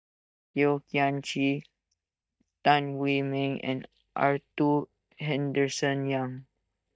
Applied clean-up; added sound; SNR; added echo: neural mask model DeepFilterNet 3.